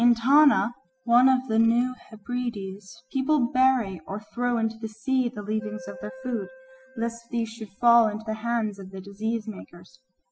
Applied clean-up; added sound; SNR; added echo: classical method spectral subtraction.